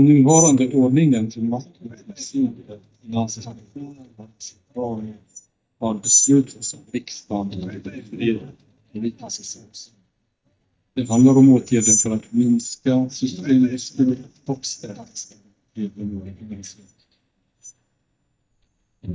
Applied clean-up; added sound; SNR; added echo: neural mask model DeepFilterNet 3.